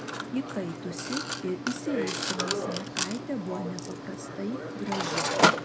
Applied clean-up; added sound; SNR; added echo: none; Mechanisms; -5 dB; none.